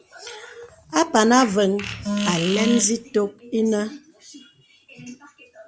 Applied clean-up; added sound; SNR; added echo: none; Fart; 12 dB; none.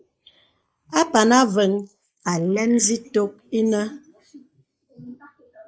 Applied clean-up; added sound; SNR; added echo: neural mask model Resemble Enhance denoiser.